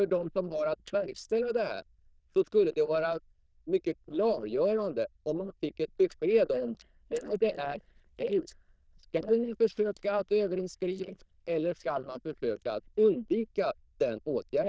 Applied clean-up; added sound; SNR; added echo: neural diffusion model UNIVERSE++.